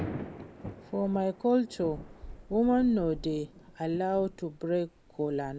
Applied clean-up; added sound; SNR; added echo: none; Thunder / Rain; 13 dB; none.